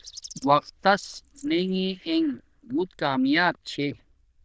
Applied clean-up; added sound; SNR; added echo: neural diffusion model UNIVERSE++.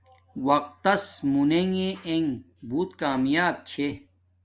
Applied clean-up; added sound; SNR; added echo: none; none; none; none.